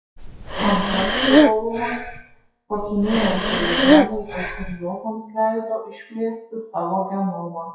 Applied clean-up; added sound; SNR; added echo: classical method WPE with log-MMSE.